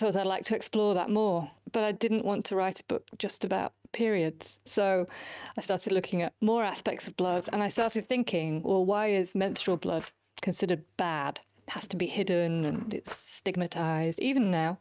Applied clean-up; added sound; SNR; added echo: neural mask model RNNoise.